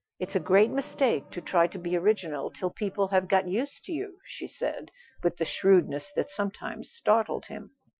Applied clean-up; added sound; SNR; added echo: classical method Wiener filter.